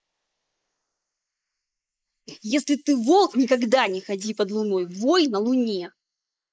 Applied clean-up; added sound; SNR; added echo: neural mask model Resemble Enhance denoiser.